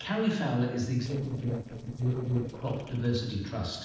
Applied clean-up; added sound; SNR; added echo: neural separator model SepFormer DNS4.